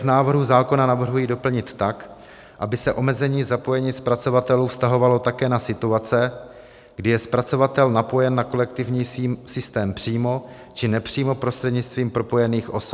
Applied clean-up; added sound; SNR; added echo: none; none; none; none.